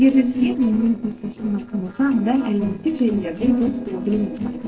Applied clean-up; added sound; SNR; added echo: neural separator model SepFormer DNS4.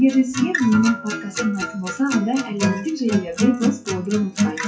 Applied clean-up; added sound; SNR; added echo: classical method WPE with log-MMSE.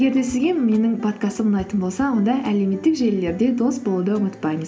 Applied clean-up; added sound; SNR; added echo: none; none; none; none.